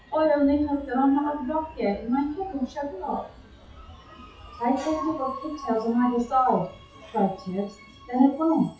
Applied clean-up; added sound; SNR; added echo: classical method WPE with log-MMSE.